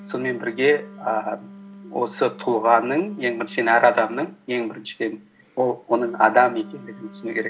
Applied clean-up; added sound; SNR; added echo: none; Wind instrument, woodwind instrument; 19 dB; none.